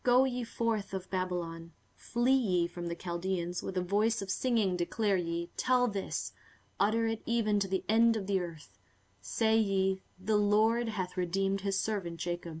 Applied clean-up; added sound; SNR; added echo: none; none; none; none.